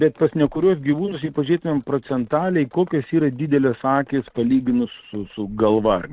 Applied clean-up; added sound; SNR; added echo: neural mask model RNNoise.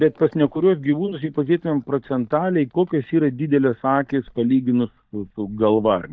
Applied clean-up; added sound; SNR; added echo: neural mask model DeepFilterNet 3.